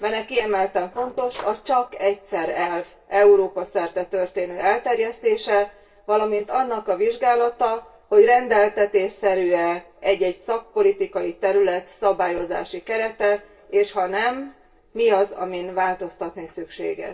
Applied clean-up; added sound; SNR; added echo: neural separator model SepFormer DNS4.